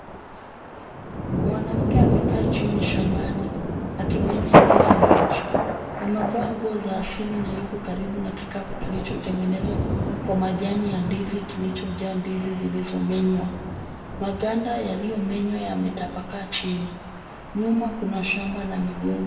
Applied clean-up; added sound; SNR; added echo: none; Thunder; -3 dB; reverberation time 1.1 s.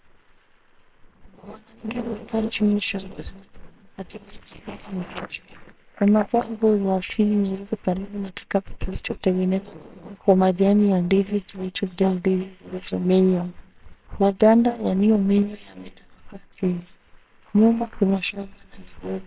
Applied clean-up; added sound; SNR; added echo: neural separator model SepFormer WHAMR!.